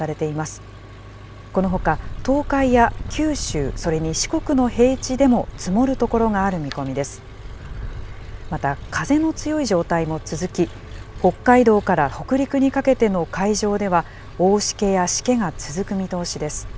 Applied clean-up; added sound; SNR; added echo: none; Engine; 18 dB; none.